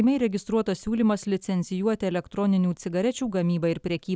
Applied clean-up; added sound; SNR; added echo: none; none; none; none.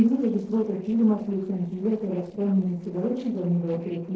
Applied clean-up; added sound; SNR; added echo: neural separator model SepFormer DNS4.